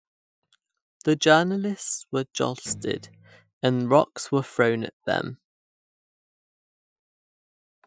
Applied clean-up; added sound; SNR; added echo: classical method Wiener filter.